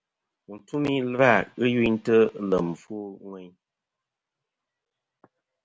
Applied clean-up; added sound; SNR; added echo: none; none; none; none.